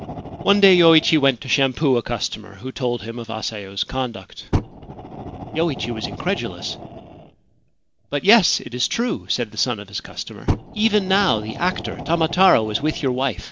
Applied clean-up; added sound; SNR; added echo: none; Fire; 11 dB; none.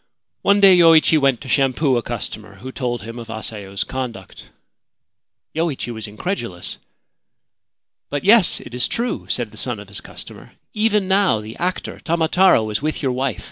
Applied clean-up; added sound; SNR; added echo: none; none; none; none.